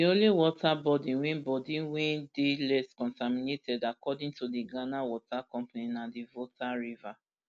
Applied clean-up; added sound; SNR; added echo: none; none; none; none.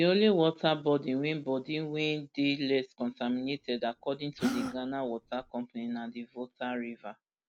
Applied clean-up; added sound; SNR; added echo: none; Gasp; 9 dB; none.